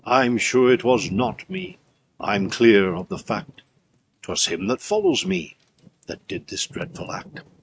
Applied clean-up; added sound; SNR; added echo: neural mask model RNNoise.